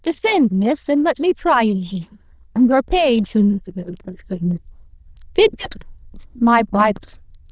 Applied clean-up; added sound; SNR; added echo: neural diffusion model UNIVERSE++.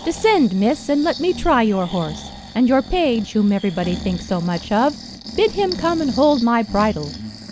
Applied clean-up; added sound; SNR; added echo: none; Breathing; 14 dB; none.